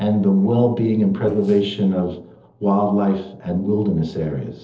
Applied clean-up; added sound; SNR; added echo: neural separator model SepFormer DNS4.